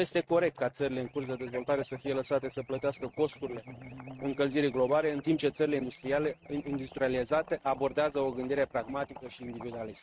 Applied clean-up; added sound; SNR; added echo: neural mask model RNNoise.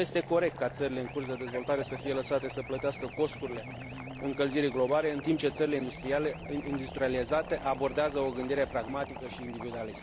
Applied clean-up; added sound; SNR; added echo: none; Race car, auto racing / Alarm + Boiling; 11 dB; none.